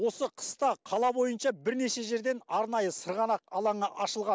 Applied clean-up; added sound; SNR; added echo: none; none; none; none.